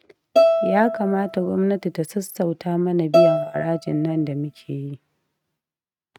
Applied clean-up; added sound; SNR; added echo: neural mask model RNNoise.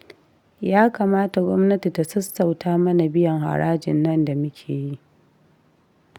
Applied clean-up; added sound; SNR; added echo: none; none; none; none.